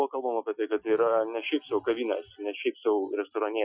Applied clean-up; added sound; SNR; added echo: classical method Wiener filter.